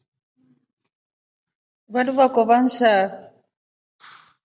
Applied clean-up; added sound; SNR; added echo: none; none; none; none.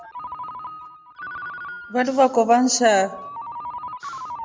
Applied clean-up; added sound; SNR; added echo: none; Ringtone; 12 dB; none.